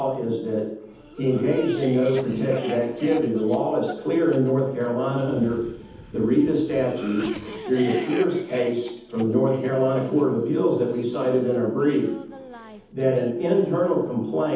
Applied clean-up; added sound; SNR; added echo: none; Cough; 17 dB; reverberation time 0.8 s.